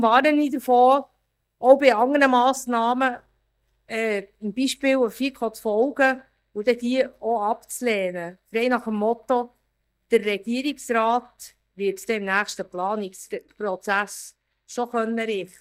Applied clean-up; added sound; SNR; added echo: neural mask model DeepFilterNet 3.